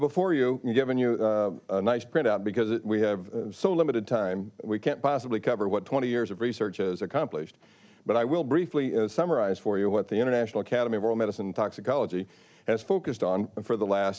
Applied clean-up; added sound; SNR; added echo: none; none; none; none.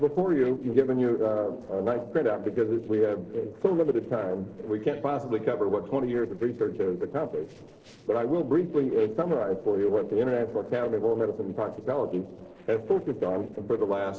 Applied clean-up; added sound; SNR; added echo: neural separator model SepFormer DNS4.